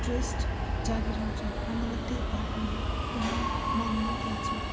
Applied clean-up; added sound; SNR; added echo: none; Subway, metro, underground; -5 dB; none.